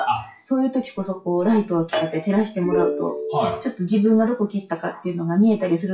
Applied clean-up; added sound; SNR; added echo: classical method WPE with log-MMSE.